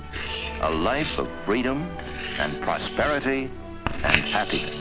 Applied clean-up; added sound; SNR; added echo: none; Writing; 4 dB; none.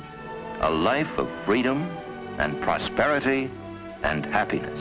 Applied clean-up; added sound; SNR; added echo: none; none; none; none.